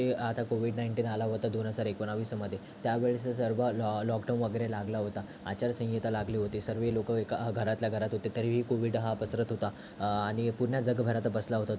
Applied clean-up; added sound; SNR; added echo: none; none; none; none.